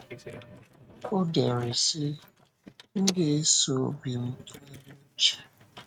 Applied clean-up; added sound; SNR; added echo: neural mask model RNNoise.